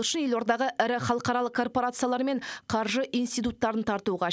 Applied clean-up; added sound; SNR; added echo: none; none; none; none.